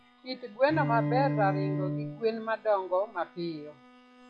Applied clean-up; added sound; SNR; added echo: classical method log-MMSE.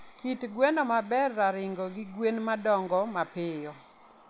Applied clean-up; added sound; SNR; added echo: none; none; none; none.